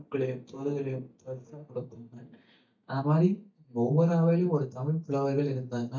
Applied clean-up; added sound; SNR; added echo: neural mask model DeepFilterNet 3.